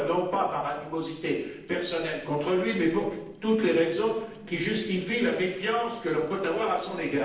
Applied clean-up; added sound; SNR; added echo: neural separator model SepFormer DNS4.